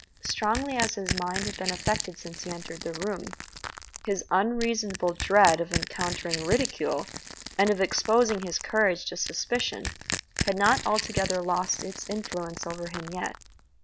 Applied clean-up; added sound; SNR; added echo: none; Crushing; 8 dB; none.